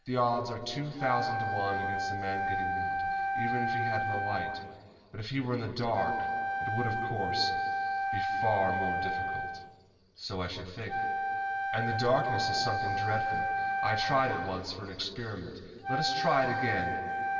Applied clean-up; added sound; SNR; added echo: none; Wind instrument, woodwind instrument; -1 dB; reverberation time 2.4 s.